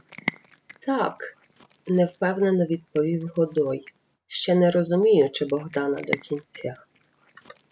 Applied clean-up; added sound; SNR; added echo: none; Cat; 16 dB; none.